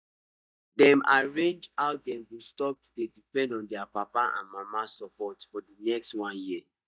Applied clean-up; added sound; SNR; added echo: neural mask model DeepFilterNet 3.